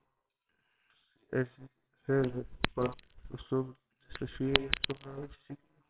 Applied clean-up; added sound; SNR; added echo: neural separator model SepFormer WHAMR!.